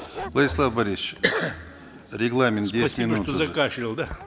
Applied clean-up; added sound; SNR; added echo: none; Dog; 19 dB; none.